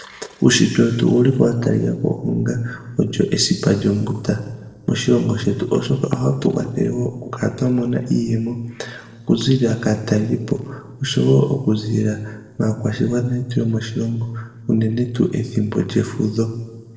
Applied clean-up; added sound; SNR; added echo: neural separator model SepFormer DNS4.